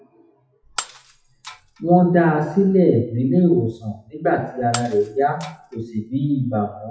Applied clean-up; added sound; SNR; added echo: classical method WPE with log-MMSE.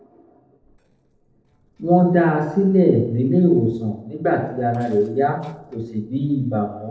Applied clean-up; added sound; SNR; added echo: neural separator model SepFormer DNS4.